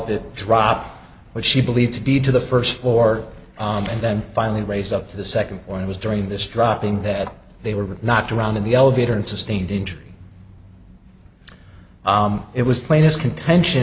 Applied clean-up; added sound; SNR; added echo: none; none; none; none.